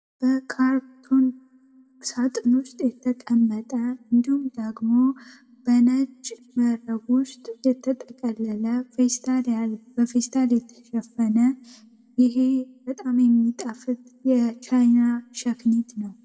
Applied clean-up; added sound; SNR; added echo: none; none; none; reverberation time 0.4 s.